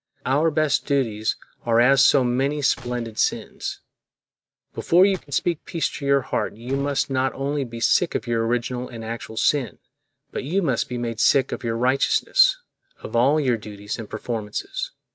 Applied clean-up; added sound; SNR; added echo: neural mask model RNNoise.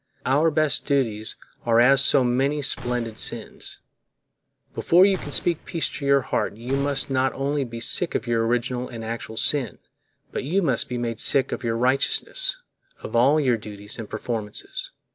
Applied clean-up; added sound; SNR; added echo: none; Gunshot, gunfire; 18 dB; none.